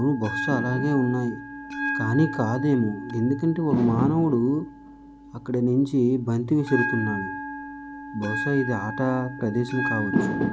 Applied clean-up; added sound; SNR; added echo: none; Bell; 9 dB; none.